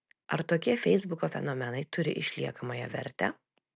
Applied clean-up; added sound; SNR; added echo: none; none; none; none.